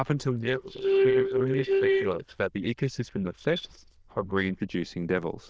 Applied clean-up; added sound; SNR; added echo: neural diffusion model UNIVERSE++.